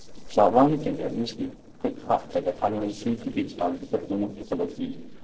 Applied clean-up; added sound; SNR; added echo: neural separator model SepFormer DNS4.